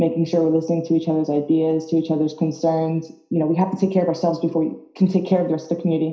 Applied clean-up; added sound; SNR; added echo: none; none; none; reverberation time 0.5 s.